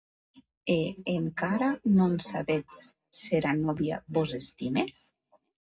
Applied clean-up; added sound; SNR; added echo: none; none; none; reverberation time 0.3 s.